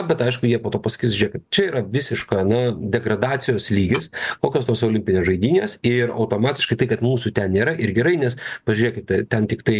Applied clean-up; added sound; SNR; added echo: none; Tap / Glass; 13 dB; none.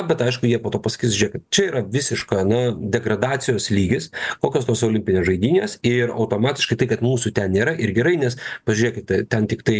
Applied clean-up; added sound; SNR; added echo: none; none; none; none.